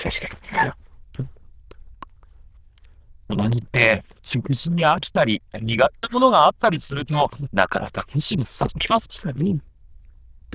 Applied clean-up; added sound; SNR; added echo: neural diffusion model UNIVERSE++.